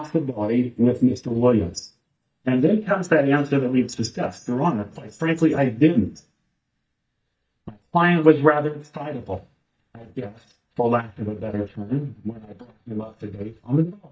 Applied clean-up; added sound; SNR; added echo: neural mask model DeepFilterNet 3.